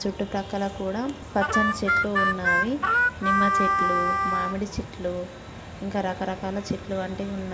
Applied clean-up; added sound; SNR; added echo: none; Harmonica; -5 dB; reverberation time 0.4 s.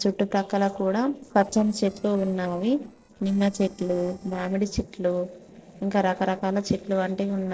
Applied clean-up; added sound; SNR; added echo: neural separator model SepFormer DNS4.